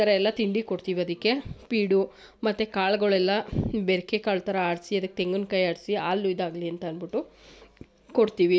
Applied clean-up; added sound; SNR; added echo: none; none; none; none.